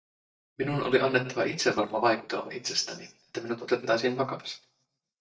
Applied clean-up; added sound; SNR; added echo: neural mask model DeepFilterNet 3.